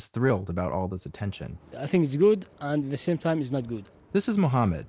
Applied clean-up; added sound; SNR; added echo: none; none; none; none.